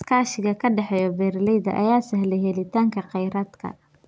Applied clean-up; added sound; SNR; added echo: none; none; none; none.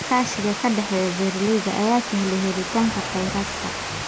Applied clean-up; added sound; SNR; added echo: none; Water; 6 dB; none.